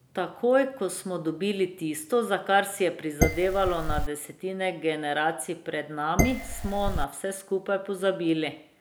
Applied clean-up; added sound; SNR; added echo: none; Dishes, pots, and pans; -1 dB; none.